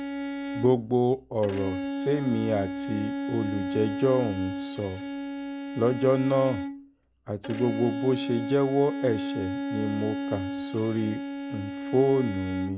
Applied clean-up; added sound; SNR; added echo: none; Bowed string instrument; 5 dB; none.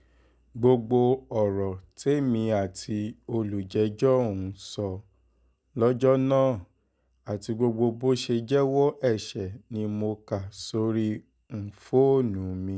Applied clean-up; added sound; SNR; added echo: none; none; none; none.